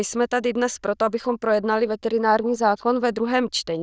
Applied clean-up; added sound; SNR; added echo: neural diffusion model UNIVERSE++.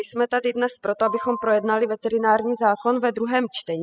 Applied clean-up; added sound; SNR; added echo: classical method spectral subtraction.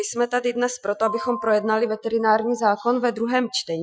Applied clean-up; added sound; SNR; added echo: classical method Wiener filter.